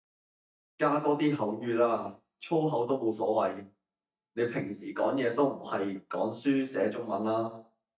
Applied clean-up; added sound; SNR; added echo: neural mask model DeepFilterNet 3.